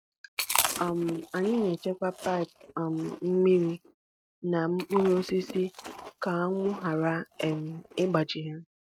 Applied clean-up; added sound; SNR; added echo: neural mask model RNNoise.